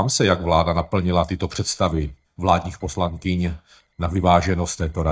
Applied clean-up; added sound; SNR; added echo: neural mask model DeepFilterNet 3.